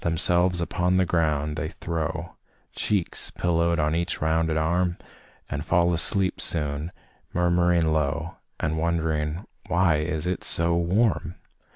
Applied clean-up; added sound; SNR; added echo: none; none; none; none.